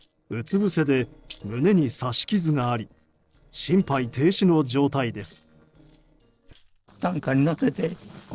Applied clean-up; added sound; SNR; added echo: neural separator model SepFormer DNS4.